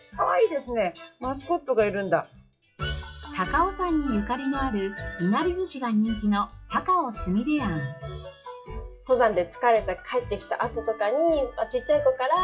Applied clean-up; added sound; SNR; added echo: classical method WPE with log-MMSE.